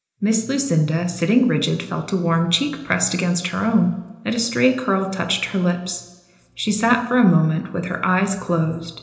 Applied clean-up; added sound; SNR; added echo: none; none; none; reverberation time 1.0 s.